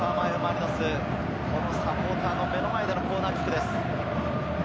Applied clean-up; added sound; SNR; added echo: none; none; none; none.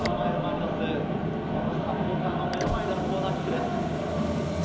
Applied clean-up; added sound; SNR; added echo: none; Motor vehicle (road); 12 dB; reverberation time 1.2 s.